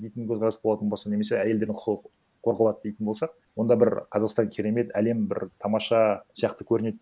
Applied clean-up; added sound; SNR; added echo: none; none; none; none.